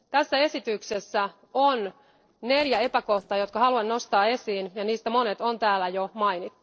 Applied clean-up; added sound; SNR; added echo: neural separator model SepFormer DNS4.